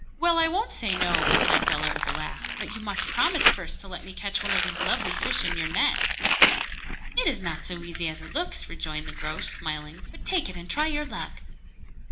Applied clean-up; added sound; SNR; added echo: none; Crumpling, crinkling; -1 dB; reverberation time 0.4 s.